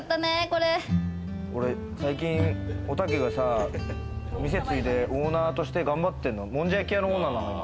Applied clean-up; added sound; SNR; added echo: none; Thunder / Rain; 15 dB; none.